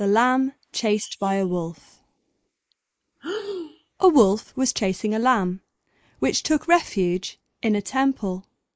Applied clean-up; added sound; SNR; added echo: neural mask model Resemble Enhance denoiser.